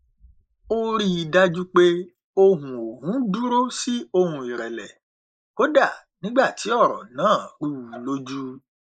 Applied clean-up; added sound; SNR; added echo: neural mask model Resemble Enhance denoiser.